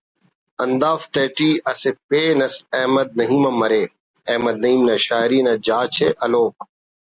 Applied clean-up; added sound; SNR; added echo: none; none; none; none.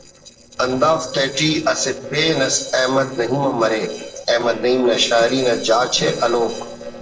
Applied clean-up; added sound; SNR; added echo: neural separator model SepFormer DNS4.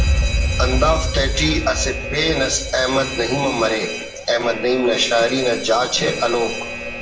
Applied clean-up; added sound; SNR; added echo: none; Alarm; 3 dB; reverberation time 0.6 s.